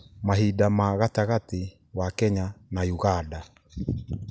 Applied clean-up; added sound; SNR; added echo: none; none; none; none.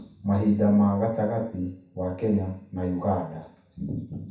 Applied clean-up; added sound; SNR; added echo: none; none; none; reverberation time 0.7 s.